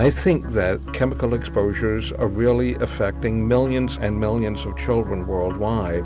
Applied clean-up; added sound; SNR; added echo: none; none; none; none.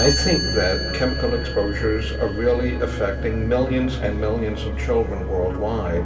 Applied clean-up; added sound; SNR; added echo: none; Chime; 11 dB; reverberation time 2.7 s.